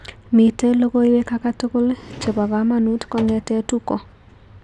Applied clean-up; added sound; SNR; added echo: none; Drawer open or close; 17 dB; none.